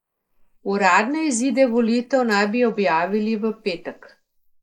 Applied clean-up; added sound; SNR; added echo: neural mask model Resemble Enhance denoiser.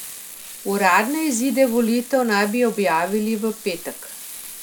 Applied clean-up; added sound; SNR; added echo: none; Frying (food); 15 dB; none.